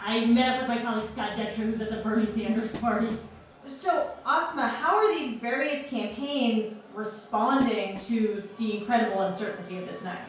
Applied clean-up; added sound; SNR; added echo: none; Train; 20 dB; reverberation time 0.5 s.